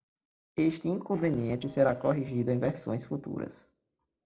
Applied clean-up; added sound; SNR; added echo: neural separator model SepFormer DNS4.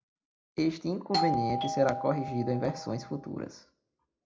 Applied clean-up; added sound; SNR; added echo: none; Doorbell; 2 dB; reverberation time 0.2 s.